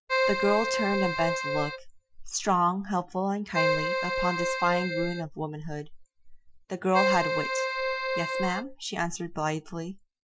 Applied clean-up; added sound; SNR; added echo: classical method Wiener filter.